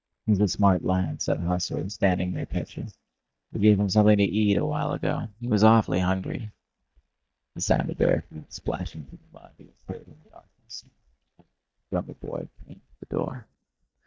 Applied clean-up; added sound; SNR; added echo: neural mask model DeepFilterNet 3.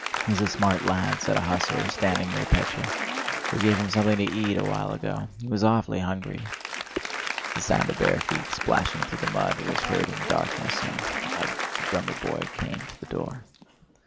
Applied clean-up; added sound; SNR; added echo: none; Applause; 4 dB; none.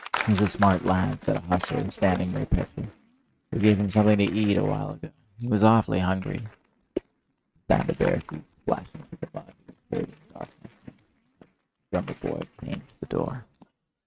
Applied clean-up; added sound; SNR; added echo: neural mask model RNNoise.